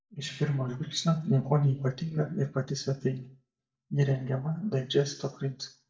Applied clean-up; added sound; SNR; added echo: neural mask model DeepFilterNet 3.